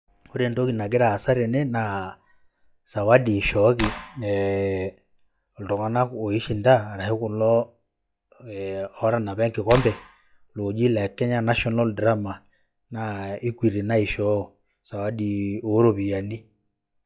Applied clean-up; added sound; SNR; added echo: classical method log-MMSE.